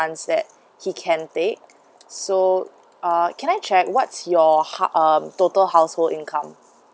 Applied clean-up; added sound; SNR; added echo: none; none; none; none.